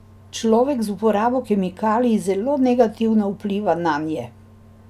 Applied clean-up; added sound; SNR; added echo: none; none; none; none.